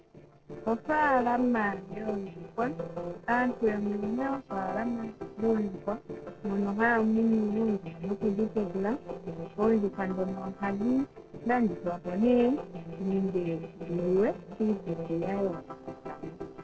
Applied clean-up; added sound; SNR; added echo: neural separator model SepFormer DNS4.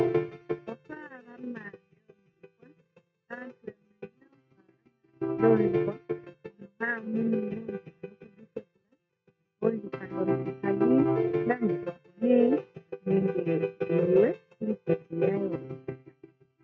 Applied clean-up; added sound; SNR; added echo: neural mask model RNNoise.